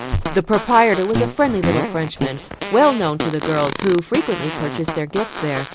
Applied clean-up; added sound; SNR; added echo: none; Fart; 7 dB; none.